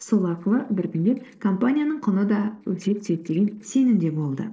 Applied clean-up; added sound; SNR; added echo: neural separator model SepFormer DNS4.